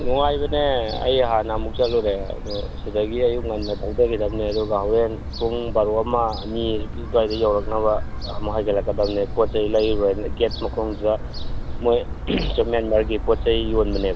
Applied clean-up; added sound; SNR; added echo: none; Gull, seagull / Fowl; 5 dB; none.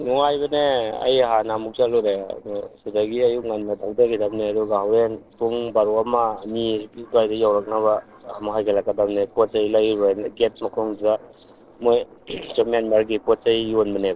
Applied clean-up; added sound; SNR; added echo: neural separator model SepFormer DNS4.